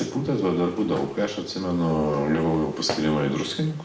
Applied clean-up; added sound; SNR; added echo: none; Walk, footsteps; 15 dB; reverberation time 0.5 s.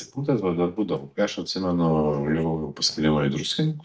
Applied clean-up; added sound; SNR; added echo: neural mask model DeepFilterNet 3.